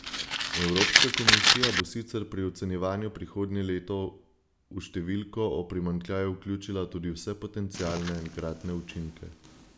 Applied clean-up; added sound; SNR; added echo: none; Fire; -1 dB; none.